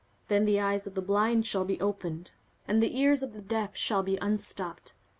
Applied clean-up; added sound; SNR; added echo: none; none; none; none.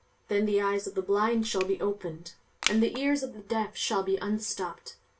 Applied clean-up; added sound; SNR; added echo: none; Crushing; 9 dB; reverberation time 0.2 s.